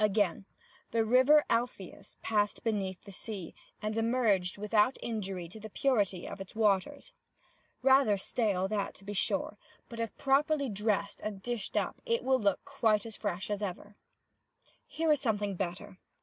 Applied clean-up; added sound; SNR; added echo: none; none; none; none.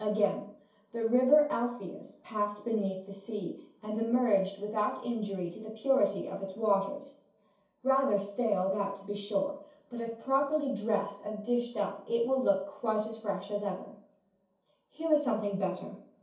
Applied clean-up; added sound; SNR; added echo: none; none; none; reverberation time 0.6 s.